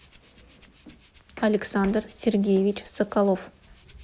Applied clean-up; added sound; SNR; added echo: none; Rattle (instrument); 13 dB; none.